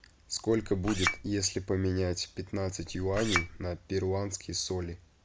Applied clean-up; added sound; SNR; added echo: none; Chink, clink; 3 dB; none.